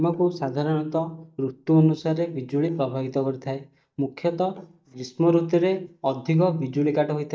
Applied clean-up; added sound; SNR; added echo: neural mask model DeepFilterNet 3.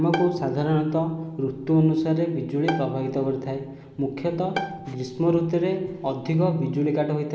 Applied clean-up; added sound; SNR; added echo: none; Bowed string instrument; 13 dB; none.